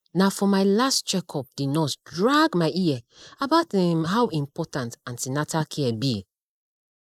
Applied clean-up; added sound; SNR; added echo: neural mask model Resemble Enhance denoiser.